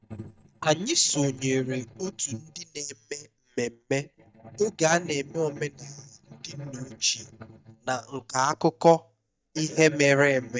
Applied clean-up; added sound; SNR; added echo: neural mask model DeepFilterNet 3.